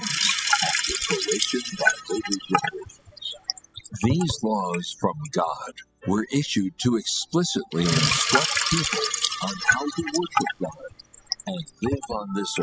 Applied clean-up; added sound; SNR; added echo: classical method spectral subtraction.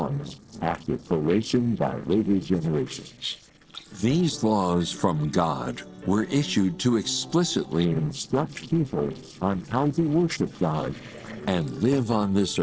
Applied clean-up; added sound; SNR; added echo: neural separator model SepFormer DNS4.